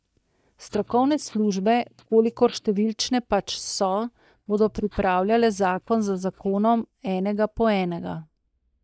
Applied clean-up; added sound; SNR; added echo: neural mask model DeepFilterNet 3.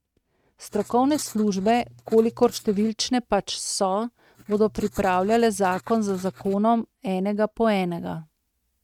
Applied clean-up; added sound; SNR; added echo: neural mask model RNNoise.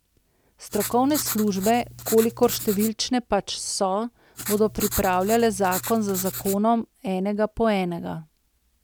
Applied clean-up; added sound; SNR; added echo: none; Writing; 9 dB; none.